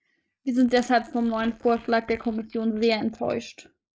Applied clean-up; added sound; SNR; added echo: neural mask model Resemble Enhance denoiser.